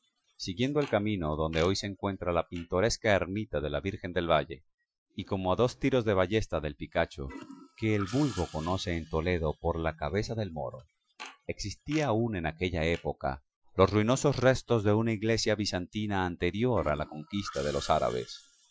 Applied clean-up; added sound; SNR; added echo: classical method Wiener filter.